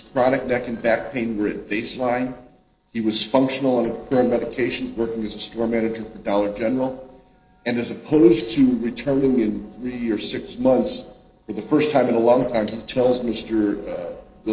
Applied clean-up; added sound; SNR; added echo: neural separator model SepFormer DNS4.